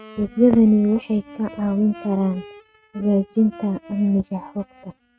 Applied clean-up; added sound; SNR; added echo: neural mask model RNNoise.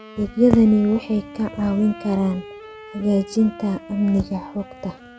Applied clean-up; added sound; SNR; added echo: none; Wind instrument, woodwind instrument; 18 dB; none.